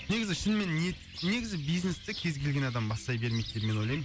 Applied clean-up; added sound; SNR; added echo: none; Bird; 14 dB; none.